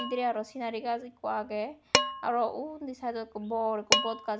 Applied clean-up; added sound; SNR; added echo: none; Dishes, pots, and pans; 1 dB; none.